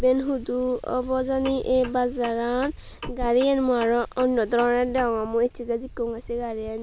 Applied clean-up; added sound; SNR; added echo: none; Clock; 19 dB; none.